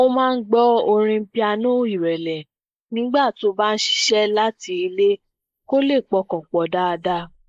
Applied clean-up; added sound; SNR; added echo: neural mask model Resemble Enhance denoiser.